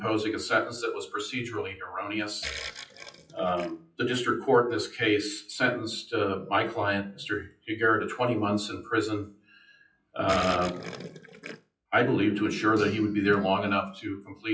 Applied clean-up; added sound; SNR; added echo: classical method WPE with log-MMSE.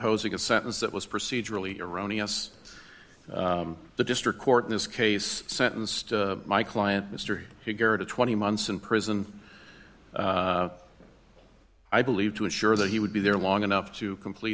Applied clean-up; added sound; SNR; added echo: none; none; none; none.